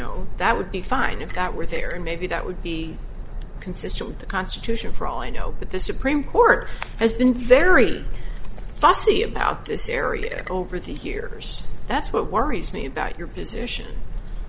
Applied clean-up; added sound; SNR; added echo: none; none; none; none.